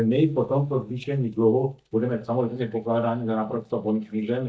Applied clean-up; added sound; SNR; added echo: neural mask model DeepFilterNet 3.